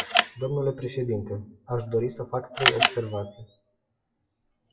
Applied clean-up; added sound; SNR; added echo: classical method WPE with log-MMSE.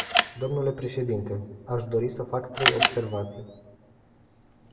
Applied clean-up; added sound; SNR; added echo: none; Camera; 1 dB; reverberation time 1.1 s.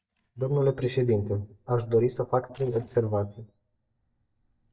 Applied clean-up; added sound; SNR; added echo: neural mask model DeepFilterNet 3.